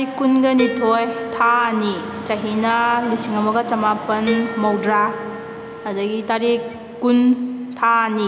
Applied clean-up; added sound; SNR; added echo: none; Harp; 11 dB; none.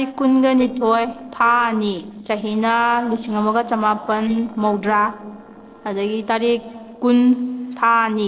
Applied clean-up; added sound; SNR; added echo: neural separator model SepFormer DNS4.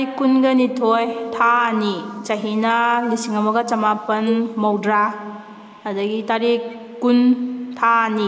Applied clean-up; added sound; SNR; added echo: neural mask model Resemble Enhance denoiser.